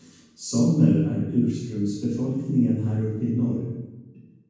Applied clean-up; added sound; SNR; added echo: none; none; none; reverberation time 1.1 s.